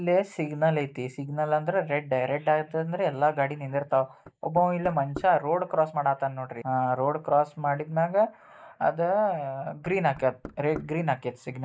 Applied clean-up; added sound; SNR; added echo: neural mask model Resemble Enhance denoiser.